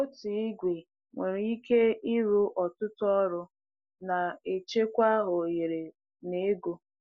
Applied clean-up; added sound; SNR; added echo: none; none; none; none.